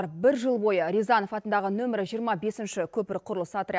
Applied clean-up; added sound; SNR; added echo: none; none; none; none.